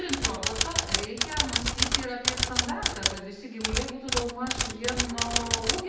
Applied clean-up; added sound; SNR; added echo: none; Typewriter; -5 dB; reverberation time 0.8 s.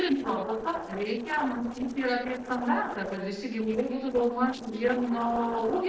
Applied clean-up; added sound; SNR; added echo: neural separator model SepFormer DNS4.